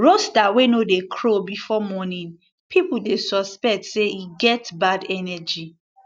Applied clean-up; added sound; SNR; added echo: none; none; none; none.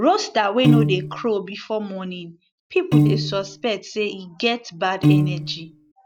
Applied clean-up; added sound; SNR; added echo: none; Piano; -4 dB; none.